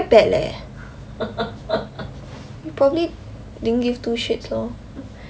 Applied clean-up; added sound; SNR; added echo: none; none; none; none.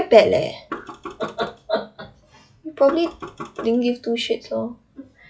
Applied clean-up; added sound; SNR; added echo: classical method log-MMSE.